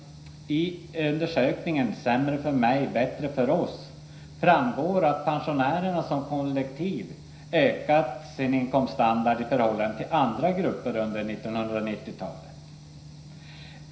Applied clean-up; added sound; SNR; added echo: none; none; none; reverberation time 0.5 s.